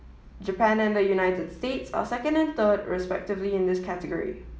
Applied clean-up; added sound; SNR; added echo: none; none; none; none.